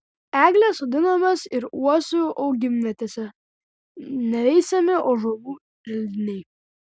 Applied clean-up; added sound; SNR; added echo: none; none; none; none.